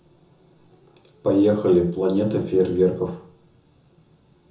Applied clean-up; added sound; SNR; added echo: none; none; none; reverberation time 0.6 s.